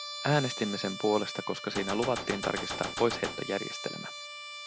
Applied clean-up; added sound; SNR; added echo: none; Gunshot, gunfire + Trumpet; 7 dB; none.